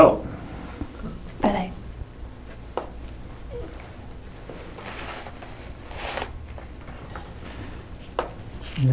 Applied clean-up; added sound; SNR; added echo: none; none; none; none.